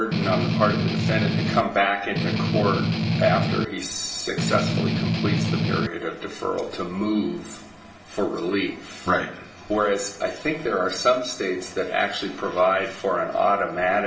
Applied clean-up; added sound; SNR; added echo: none; Strum; -2 dB; reverberation time 0.9 s.